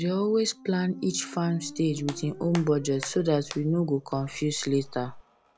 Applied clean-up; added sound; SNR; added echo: none; Squeak + Hands; 17 dB; none.